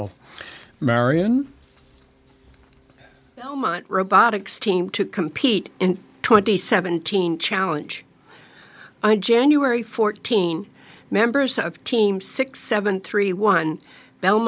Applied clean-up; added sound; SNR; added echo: none; none; none; none.